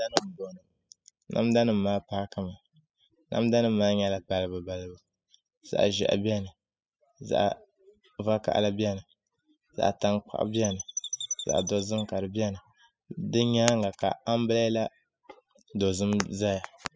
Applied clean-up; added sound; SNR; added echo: classical method spectral subtraction.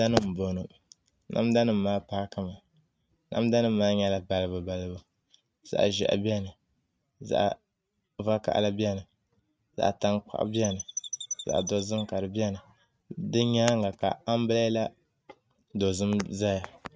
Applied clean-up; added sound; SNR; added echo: neural mask model RNNoise.